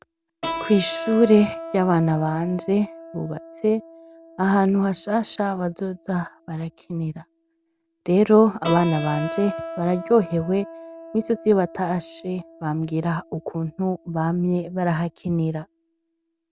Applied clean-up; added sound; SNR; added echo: none; Keyboard (musical); 13 dB; none.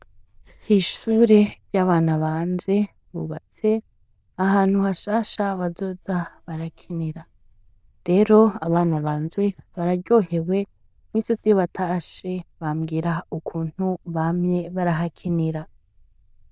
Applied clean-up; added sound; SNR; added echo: neural diffusion model UNIVERSE++.